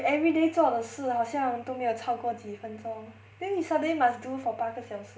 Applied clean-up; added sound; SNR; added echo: none; none; none; none.